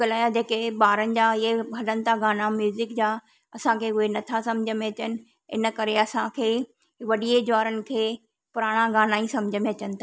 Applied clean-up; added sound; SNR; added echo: none; none; none; none.